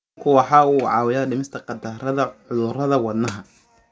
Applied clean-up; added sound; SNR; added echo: none; none; none; none.